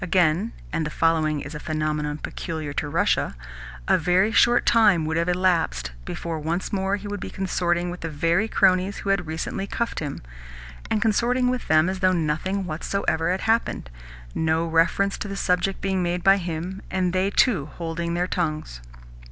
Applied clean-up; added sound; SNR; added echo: none; none; none; none.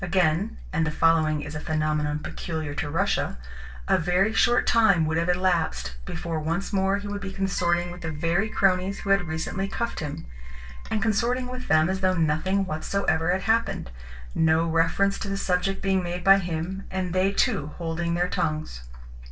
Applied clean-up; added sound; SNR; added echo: neural separator model SepFormer DNS4.